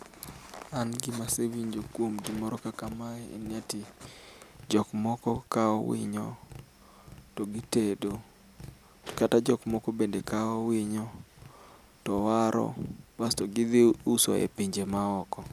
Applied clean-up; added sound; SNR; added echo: none; Tap; 20 dB; none.